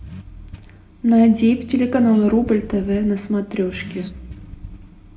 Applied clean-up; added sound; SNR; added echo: none; Accelerating, revving, vroom / Car; 17 dB; reverberation time 0.4 s.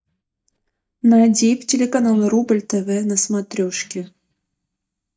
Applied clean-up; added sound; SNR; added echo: neural mask model DeepFilterNet 3.